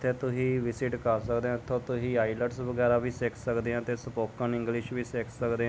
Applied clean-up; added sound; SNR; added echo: none; none; none; none.